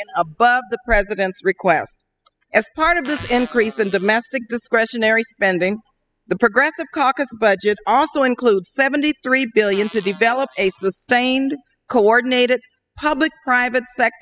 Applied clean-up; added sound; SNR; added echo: classical method spectral subtraction.